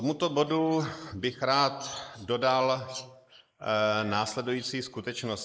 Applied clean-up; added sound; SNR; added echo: neural mask model Resemble Enhance denoiser.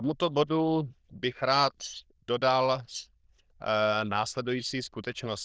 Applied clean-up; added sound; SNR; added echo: neural diffusion model UNIVERSE++.